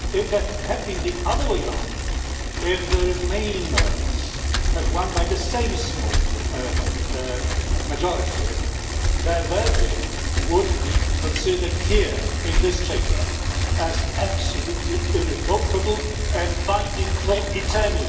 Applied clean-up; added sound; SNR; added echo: none; Bicycle; -4 dB; reverberation time 1.2 s.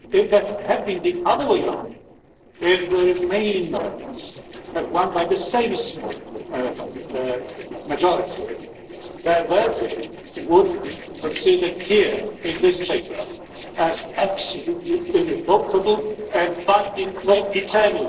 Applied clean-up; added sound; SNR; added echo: neural separator model SepFormer DNS4.